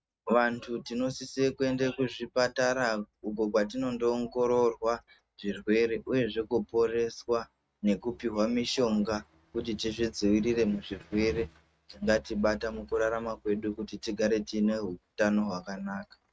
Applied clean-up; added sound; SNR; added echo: neural mask model RNNoise.